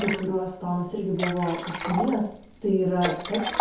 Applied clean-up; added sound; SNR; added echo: none; Liquid; 5 dB; reverberation time 0.6 s.